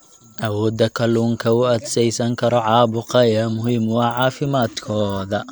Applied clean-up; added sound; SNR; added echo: none; none; none; none.